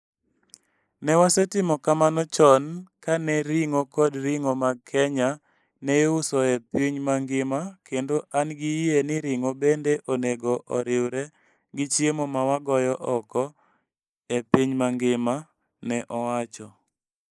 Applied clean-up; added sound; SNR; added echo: neural mask model Resemble Enhance denoiser.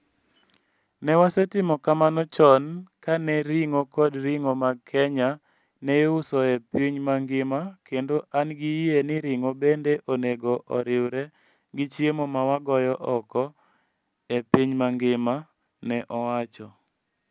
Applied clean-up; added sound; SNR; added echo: none; none; none; none.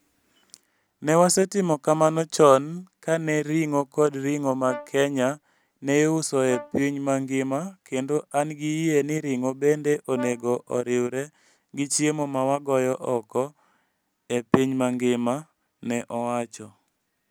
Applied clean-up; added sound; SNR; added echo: none; Brass instrument; 18 dB; none.